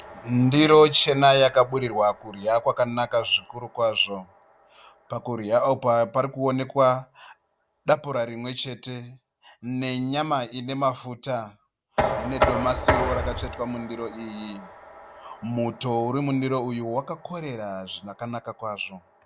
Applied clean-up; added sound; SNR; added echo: none; Knock; 10 dB; none.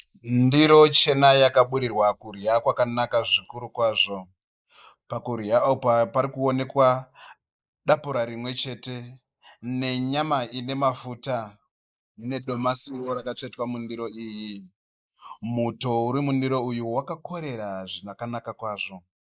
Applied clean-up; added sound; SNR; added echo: neural mask model Resemble Enhance denoiser.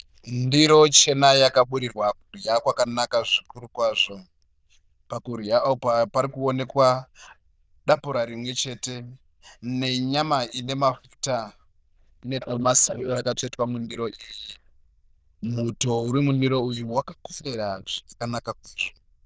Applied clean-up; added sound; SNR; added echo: neural diffusion model UNIVERSE++.